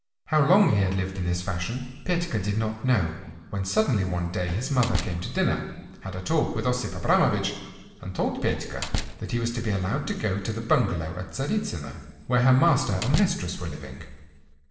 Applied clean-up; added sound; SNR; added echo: none; Slam; 10 dB; reverberation time 1.2 s.